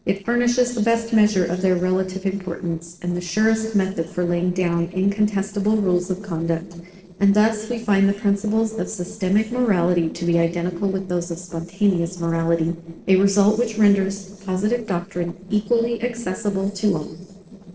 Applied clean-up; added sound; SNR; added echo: neural separator model SepFormer DNS4.